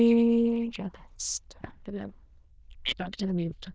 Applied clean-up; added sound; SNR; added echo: neural diffusion model UNIVERSE++.